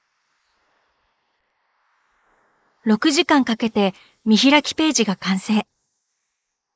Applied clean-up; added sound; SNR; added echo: neural mask model Resemble Enhance denoiser.